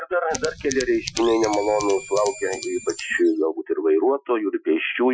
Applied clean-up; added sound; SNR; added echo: classical method Wiener filter.